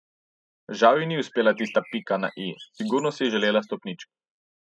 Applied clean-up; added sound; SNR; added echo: classical method spectral subtraction.